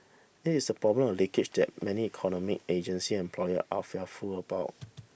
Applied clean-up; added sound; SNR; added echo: none; none; none; none.